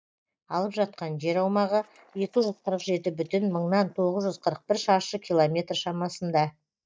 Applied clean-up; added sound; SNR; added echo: neural mask model DeepFilterNet 3.